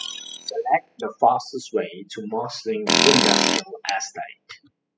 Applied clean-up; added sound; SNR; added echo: classical method spectral subtraction.